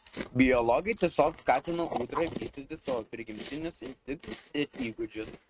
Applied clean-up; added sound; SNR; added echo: neural mask model RNNoise.